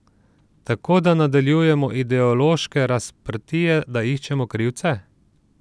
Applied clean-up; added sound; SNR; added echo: none; none; none; none.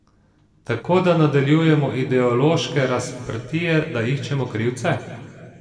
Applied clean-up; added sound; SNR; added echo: none; none; none; reverberation time 1.8 s.